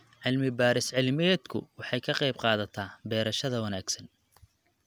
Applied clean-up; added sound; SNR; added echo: none; none; none; none.